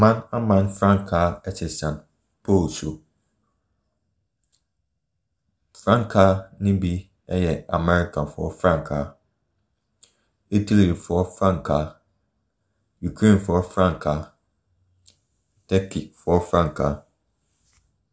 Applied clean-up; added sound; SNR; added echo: none; none; none; none.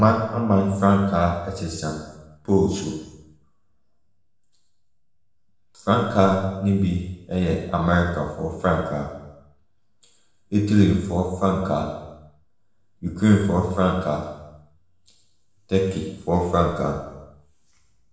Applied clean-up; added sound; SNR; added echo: none; none; none; reverberation time 0.9 s.